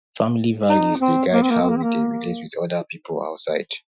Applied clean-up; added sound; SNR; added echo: classical method Wiener filter.